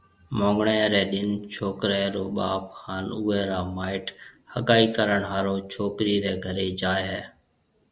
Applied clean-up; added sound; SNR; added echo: none; none; none; none.